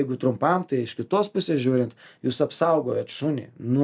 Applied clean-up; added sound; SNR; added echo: none; none; none; none.